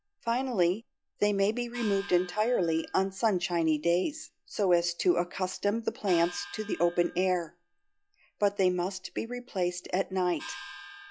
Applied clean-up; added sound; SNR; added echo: classical method log-MMSE.